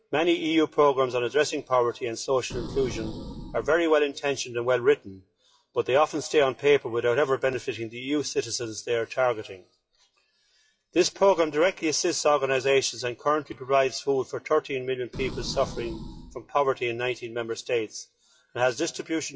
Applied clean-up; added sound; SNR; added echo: classical method WPE with log-MMSE.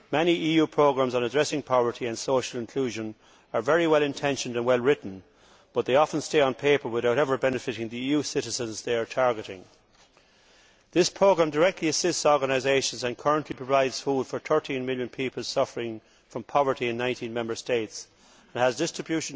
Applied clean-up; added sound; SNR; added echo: none; none; none; none.